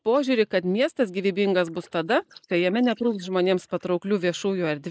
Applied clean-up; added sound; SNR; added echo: neural mask model Resemble Enhance denoiser.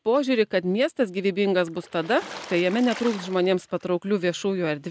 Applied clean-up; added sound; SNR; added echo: none; Water / Splash, splatter; 16 dB; none.